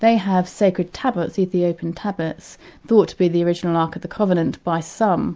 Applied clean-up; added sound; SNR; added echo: none; none; none; none.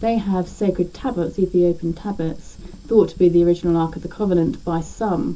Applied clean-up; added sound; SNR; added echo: none; Fire; 16 dB; reverberation time 0.2 s.